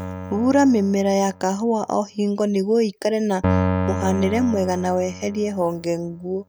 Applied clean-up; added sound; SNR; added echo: none; Keyboard (musical); 7 dB; none.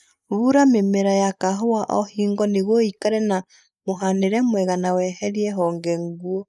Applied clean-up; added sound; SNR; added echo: neural mask model Resemble Enhance denoiser.